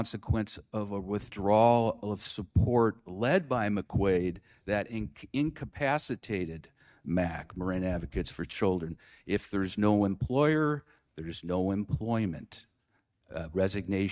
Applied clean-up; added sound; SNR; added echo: neural mask model RNNoise.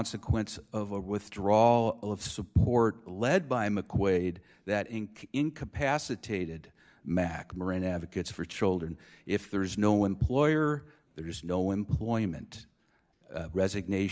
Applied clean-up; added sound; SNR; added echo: none; none; none; none.